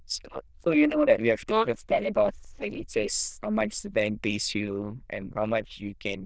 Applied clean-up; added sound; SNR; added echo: neural diffusion model UNIVERSE++.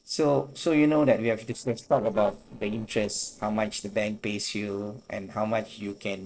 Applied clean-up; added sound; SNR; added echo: neural separator model SepFormer DNS4.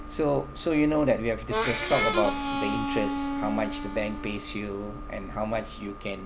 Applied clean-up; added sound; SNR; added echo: none; Harmonica; 4 dB; none.